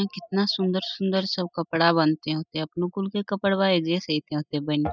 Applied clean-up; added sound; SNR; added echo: classical method spectral subtraction.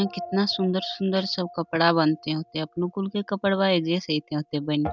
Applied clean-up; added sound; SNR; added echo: none; Guitar; 17 dB; none.